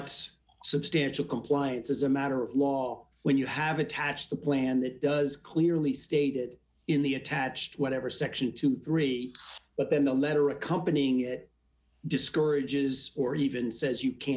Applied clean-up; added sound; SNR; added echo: none; none; none; none.